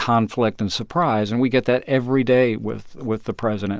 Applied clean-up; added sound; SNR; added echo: none; none; none; none.